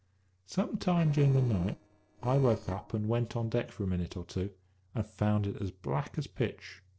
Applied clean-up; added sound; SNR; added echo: neural separator model SepFormer DNS4.